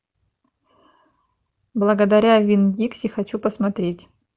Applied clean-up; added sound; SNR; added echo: none; none; none; none.